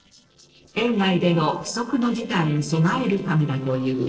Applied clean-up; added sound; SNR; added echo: neural separator model SepFormer DNS4.